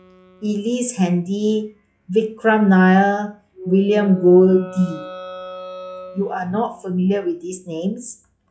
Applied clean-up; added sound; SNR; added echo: classical method log-MMSE.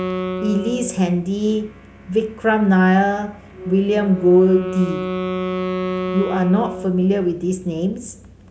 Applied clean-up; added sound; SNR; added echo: none; Wind instrument, woodwind instrument; 8 dB; none.